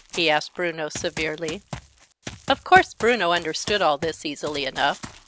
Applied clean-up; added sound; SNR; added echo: none; Run; 15 dB; none.